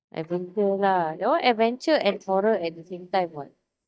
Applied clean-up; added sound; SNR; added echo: neural mask model DeepFilterNet 3.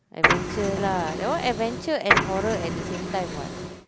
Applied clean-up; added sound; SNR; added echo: none; Printer; -2 dB; none.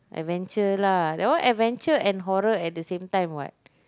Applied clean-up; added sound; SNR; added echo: none; none; none; none.